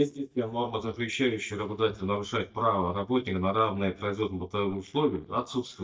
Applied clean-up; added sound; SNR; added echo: neural mask model DeepFilterNet 3.